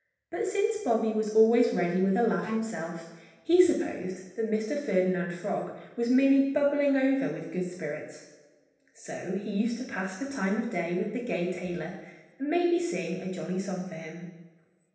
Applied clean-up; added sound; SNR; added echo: none; Bowed string instrument; 13 dB; reverberation time 0.9 s.